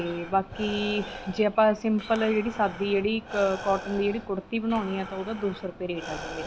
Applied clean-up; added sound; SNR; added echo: none; Breathing; 13 dB; none.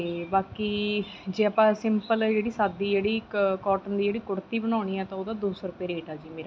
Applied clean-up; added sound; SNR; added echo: none; none; none; none.